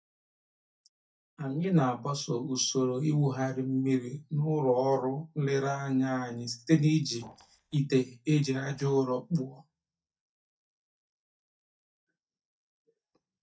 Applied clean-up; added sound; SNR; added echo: neural mask model DeepFilterNet 3.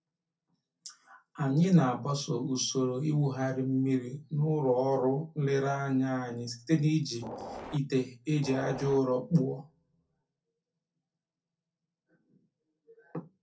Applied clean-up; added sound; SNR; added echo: neural separator model SepFormer DNS4.